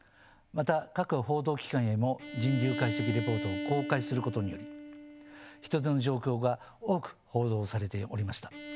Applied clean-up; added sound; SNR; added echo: none; Bowed string instrument; 10 dB; none.